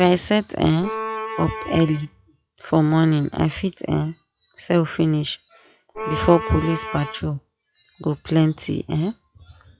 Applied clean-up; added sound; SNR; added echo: classical method log-MMSE.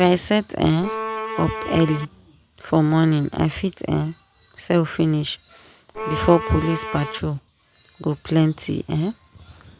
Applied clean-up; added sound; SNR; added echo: none; Bowed string instrument; 6 dB; none.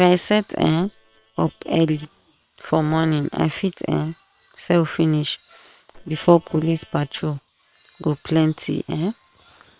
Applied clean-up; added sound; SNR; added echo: neural separator model SepFormer WHAM!.